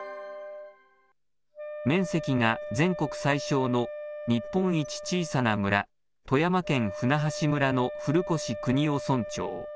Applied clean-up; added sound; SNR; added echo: none; Wind instrument, woodwind instrument; 10 dB; none.